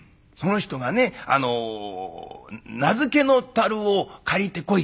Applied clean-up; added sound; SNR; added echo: none; none; none; none.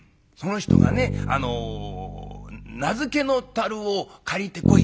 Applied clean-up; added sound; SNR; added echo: none; Bass guitar; -2 dB; none.